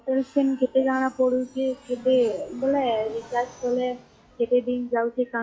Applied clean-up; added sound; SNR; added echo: classical method log-MMSE.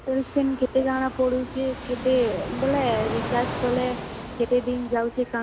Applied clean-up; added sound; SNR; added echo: none; Fixed-wing aircraft, airplane; 8 dB; none.